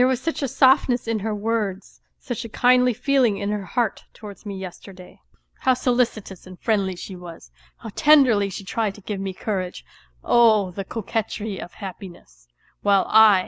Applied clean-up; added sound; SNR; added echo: none; none; none; none.